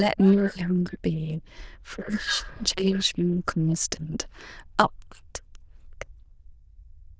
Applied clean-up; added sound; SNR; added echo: neural diffusion model UNIVERSE++.